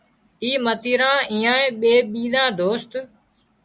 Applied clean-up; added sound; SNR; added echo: none; none; none; none.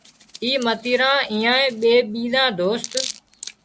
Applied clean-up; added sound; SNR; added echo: none; Hands; 16 dB; none.